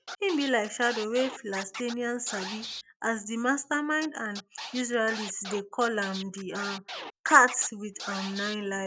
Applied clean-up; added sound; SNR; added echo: none; Scratching (performance technique); 12 dB; none.